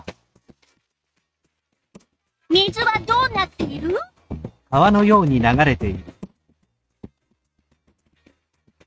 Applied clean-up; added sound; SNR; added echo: neural mask model RNNoise.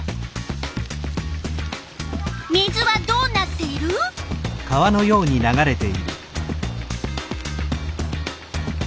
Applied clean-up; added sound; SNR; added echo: none; none; none; none.